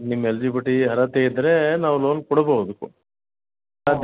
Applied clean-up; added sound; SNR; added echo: none; none; none; none.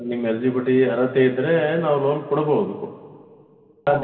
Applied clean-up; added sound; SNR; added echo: none; none; none; reverberation time 2.8 s.